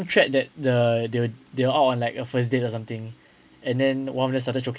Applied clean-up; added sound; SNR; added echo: none; none; none; none.